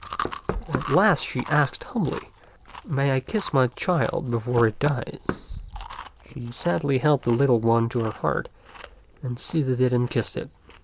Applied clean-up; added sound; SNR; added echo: none; Knock + Chewing, mastication; 12 dB; none.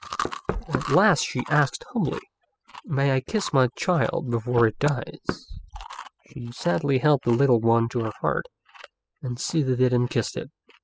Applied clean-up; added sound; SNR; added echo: classical method spectral subtraction.